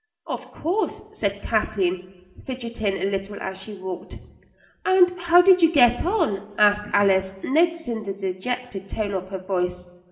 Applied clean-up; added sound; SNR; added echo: none; Cough; 19 dB; reverberation time 1.1 s.